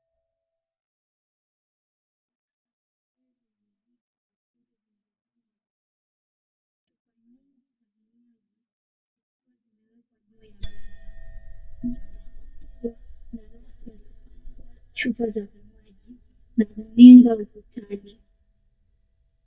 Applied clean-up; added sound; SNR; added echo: neural mask model DeepFilterNet 3.